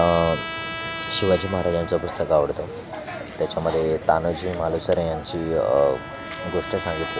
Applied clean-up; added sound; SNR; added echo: none; Trumpet; 12 dB; none.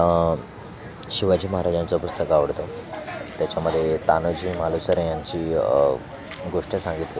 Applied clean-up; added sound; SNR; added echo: none; none; none; none.